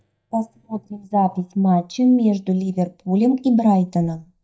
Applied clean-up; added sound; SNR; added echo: neural mask model DeepFilterNet 3.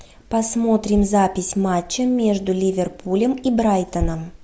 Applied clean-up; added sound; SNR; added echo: none; none; none; none.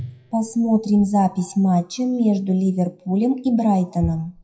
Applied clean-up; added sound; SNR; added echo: classical method WPE with log-MMSE.